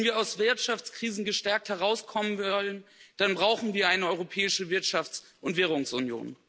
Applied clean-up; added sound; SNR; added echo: none; none; none; none.